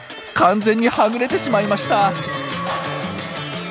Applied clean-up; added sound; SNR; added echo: none; none; none; none.